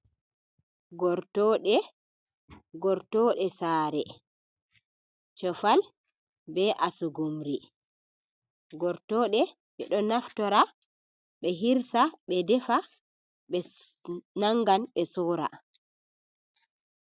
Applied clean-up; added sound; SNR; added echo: none; none; none; none.